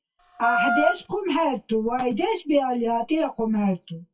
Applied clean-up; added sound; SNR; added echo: classical method WPE with log-MMSE.